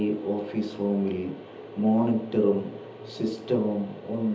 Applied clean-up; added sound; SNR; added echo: none; none; none; reverberation time 1.2 s.